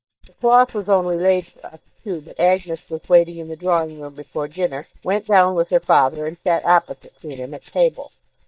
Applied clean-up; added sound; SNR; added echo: neural mask model DeepFilterNet 3.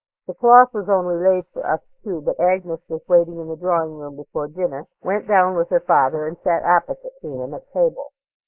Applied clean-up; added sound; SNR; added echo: neural mask model Resemble Enhance denoiser.